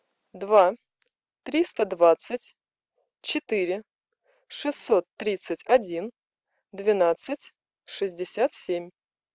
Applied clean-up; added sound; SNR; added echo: none; none; none; none.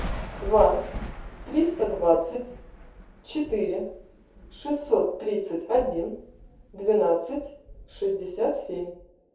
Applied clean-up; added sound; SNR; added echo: none; Thunder; 13 dB; reverberation time 0.6 s.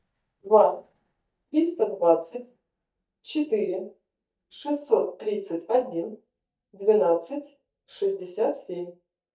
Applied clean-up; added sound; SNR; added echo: neural mask model DeepFilterNet 3.